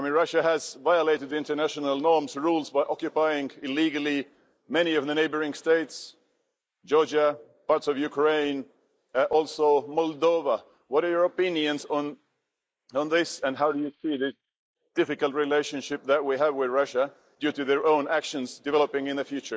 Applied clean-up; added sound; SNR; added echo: neural mask model Resemble Enhance denoiser.